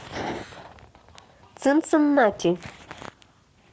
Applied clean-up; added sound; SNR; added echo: none; none; none; none.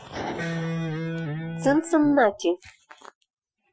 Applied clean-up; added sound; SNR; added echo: classical method Wiener filter.